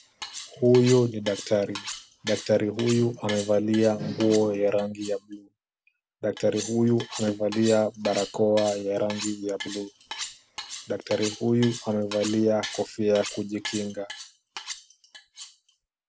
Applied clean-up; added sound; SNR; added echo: none; Cutlery, silverware; 13 dB; none.